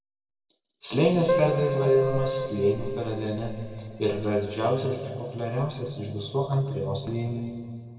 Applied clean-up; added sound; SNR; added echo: none; Keyboard (musical); 4 dB; reverberation time 2.2 s.